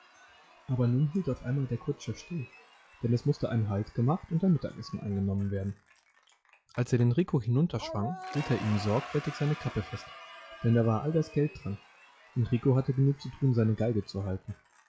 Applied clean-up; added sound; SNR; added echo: classical method log-MMSE.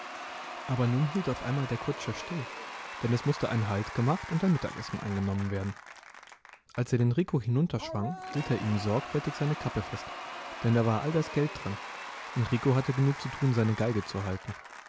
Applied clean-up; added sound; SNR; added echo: none; Applause / Crowd / Cheering; 11 dB; none.